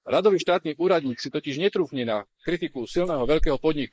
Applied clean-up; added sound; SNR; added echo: neural mask model Resemble Enhance denoiser.